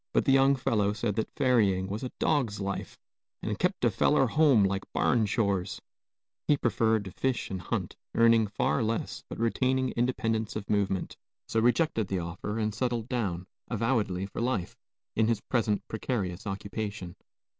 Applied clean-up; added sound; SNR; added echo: none; none; none; none.